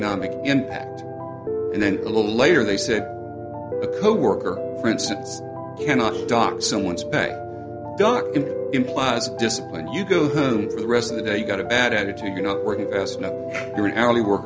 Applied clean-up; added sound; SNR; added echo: none; Piano; 5 dB; none.